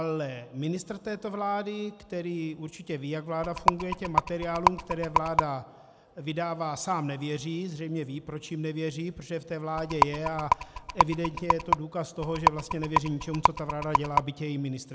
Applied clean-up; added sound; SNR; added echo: none; Rattle; -5 dB; none.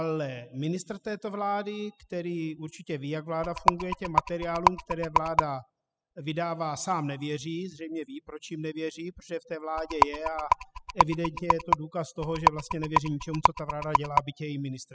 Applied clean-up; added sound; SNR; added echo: classical method spectral subtraction.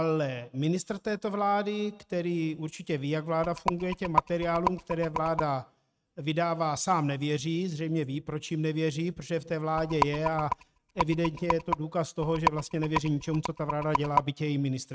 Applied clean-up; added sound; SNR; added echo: neural mask model RNNoise.